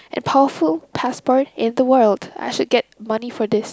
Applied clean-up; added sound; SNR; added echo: none; none; none; none.